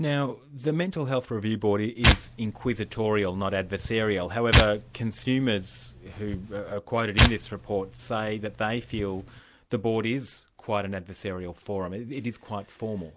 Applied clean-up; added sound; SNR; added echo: none; Tearing; -1 dB; none.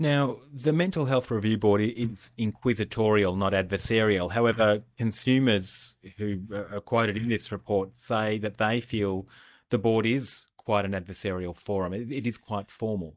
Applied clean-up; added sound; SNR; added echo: neural mask model DeepFilterNet 3.